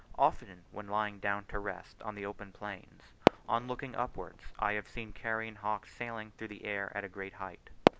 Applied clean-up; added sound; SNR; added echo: none; Fireworks; 1 dB; none.